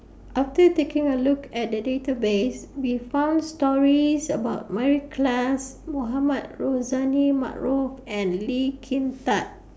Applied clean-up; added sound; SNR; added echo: none; none; none; none.